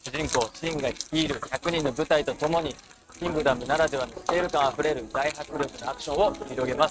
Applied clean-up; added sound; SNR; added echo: neural mask model RNNoise.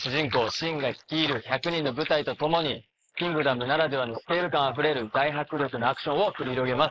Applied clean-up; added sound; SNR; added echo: neural mask model Resemble Enhance denoiser.